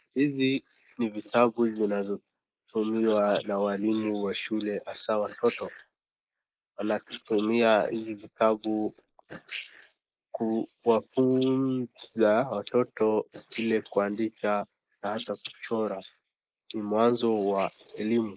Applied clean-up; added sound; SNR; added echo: neural mask model Resemble Enhance denoiser.